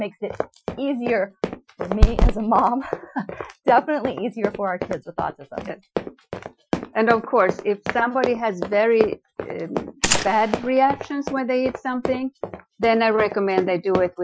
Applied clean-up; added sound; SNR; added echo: classical method Wiener filter.